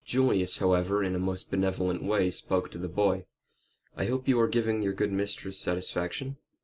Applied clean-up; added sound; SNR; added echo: none; none; none; none.